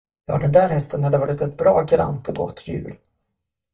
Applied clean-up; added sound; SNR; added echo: neural mask model DeepFilterNet 3.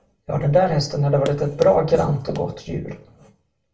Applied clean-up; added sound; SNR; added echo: none; Run; 14 dB; reverberation time 0.3 s.